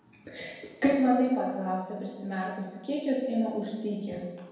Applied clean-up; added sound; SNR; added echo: none; none; none; reverberation time 1.2 s.